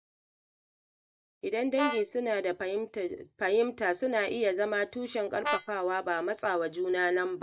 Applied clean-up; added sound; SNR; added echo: neural mask model DeepFilterNet 3.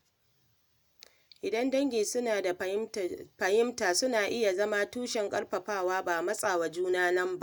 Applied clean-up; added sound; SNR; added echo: none; none; none; none.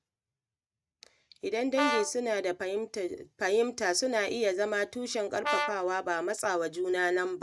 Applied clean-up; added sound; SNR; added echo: neural mask model RNNoise.